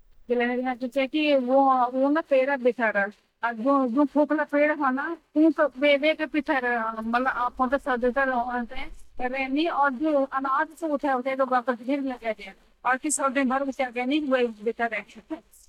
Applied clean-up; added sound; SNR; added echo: neural mask model DeepFilterNet 3.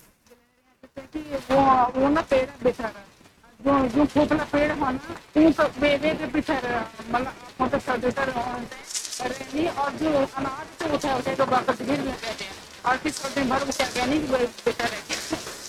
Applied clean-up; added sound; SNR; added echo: neural mask model RNNoise.